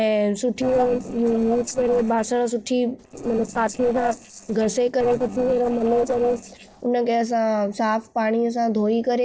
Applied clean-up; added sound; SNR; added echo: neural separator model SepFormer DNS4.